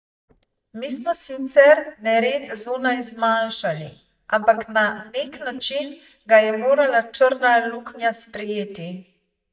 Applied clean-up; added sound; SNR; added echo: neural mask model DeepFilterNet 3.